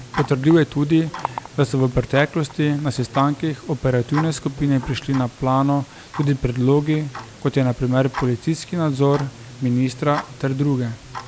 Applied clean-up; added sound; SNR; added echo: none; Tick-tock; 15 dB; none.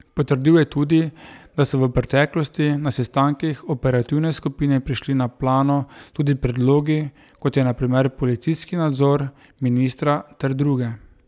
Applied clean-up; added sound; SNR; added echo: none; none; none; none.